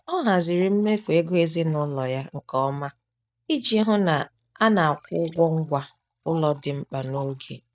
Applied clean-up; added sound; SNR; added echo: neural mask model DeepFilterNet 3.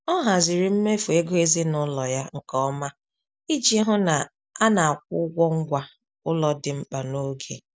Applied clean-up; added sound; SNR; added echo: none; none; none; none.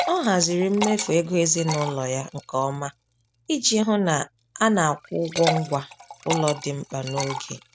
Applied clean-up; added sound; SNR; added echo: none; Liquid; 10 dB; none.